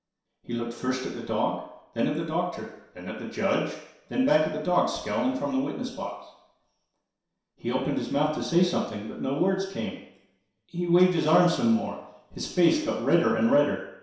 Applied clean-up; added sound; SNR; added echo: none; none; none; reverberation time 0.7 s.